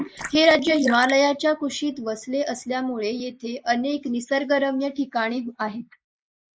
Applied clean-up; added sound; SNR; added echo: neural mask model Resemble Enhance denoiser.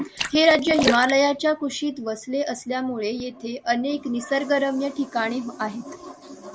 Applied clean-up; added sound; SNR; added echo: none; Splash, splatter; 6 dB; none.